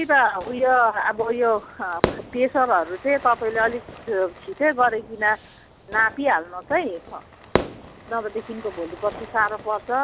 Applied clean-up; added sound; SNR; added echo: none; Fire / Fireworks; 11 dB; none.